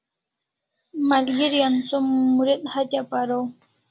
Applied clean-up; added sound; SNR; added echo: none; none; none; none.